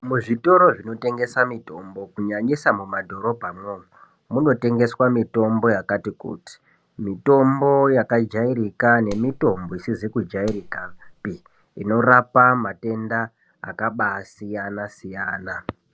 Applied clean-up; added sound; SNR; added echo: none; Clapping; 18 dB; none.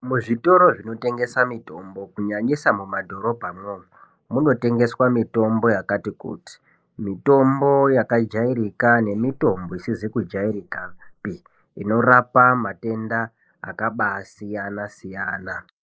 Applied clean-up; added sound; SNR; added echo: neural mask model Resemble Enhance denoiser.